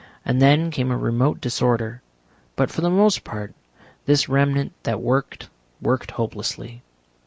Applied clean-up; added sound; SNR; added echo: none; none; none; none.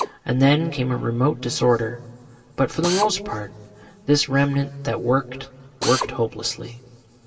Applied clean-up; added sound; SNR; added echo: none; Drill; 13 dB; reverberation time 2.8 s.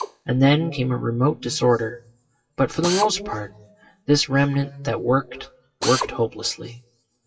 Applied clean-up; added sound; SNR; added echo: classical method WPE with log-MMSE.